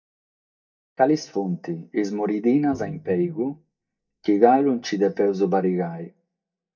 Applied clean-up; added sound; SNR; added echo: neural mask model DeepFilterNet 3.